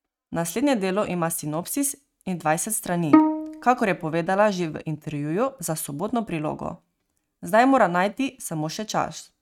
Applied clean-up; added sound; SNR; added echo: neural mask model RNNoise.